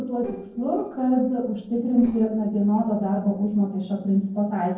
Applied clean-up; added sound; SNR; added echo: neural separator model SepFormer DNS4.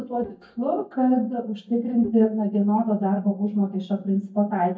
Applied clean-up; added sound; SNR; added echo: neural mask model DeepFilterNet 3.